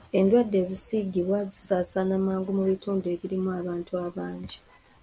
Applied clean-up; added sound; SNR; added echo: none; none; none; none.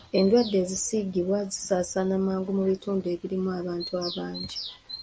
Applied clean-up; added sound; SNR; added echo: none; Bird vocalization, bird call, bird song; 16 dB; none.